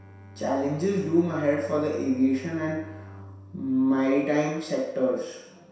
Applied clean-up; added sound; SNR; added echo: none; Bowed string instrument; 19 dB; reverberation time 0.7 s.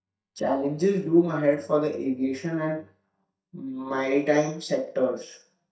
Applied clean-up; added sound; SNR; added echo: neural mask model DeepFilterNet 3.